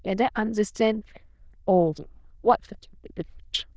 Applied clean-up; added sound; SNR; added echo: neural diffusion model UNIVERSE++.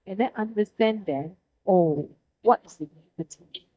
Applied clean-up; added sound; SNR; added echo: neural mask model DeepFilterNet 3.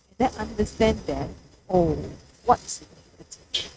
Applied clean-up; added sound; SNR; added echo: neural mask model RNNoise.